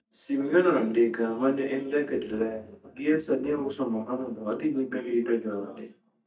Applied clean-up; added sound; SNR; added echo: neural mask model DeepFilterNet 3.